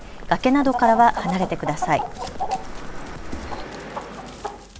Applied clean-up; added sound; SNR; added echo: none; Chicken, rooster; 9 dB; none.